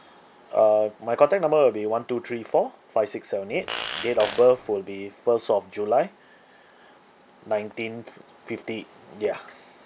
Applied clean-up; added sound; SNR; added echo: none; Fart; 9 dB; none.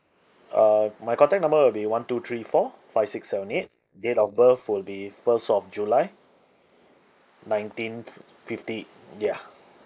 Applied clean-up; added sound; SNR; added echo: neural mask model Resemble Enhance denoiser.